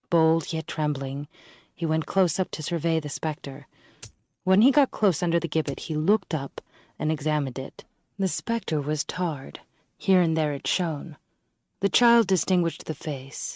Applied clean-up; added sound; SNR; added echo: neural mask model RNNoise.